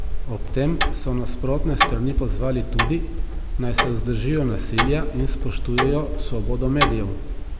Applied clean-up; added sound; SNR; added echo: none; Tick-tock; -3 dB; none.